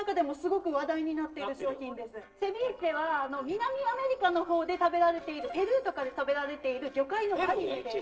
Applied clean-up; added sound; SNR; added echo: neural separator model SepFormer DNS4.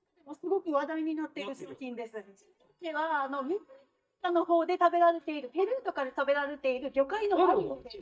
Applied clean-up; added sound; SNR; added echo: neural mask model DeepFilterNet 3.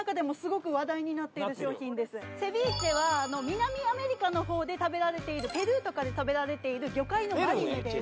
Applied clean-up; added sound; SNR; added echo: none; none; none; none.